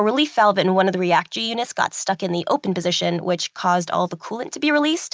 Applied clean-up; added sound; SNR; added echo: none; none; none; none.